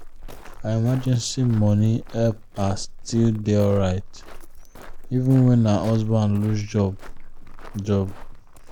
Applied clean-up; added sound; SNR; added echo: none; Walk, footsteps; 13 dB; none.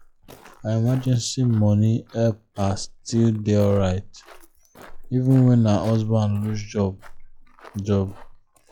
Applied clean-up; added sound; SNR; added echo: classical method log-MMSE.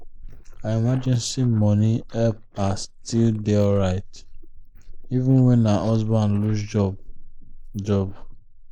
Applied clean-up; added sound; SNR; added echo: neural mask model Resemble Enhance denoiser.